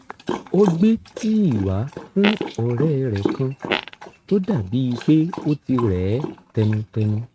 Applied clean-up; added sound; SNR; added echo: neural mask model RNNoise.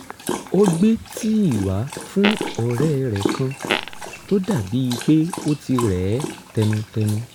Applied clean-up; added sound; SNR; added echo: none; Fart + Dog; 8 dB; none.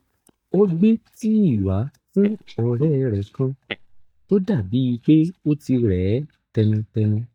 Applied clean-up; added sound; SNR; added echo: neural mask model DeepFilterNet 3.